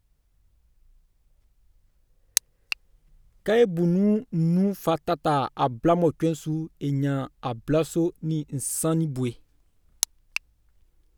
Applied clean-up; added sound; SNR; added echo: none; none; none; none.